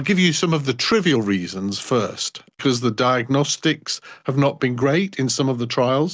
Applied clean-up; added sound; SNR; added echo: none; none; none; none.